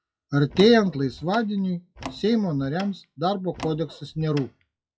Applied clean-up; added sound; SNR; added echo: classical method log-MMSE.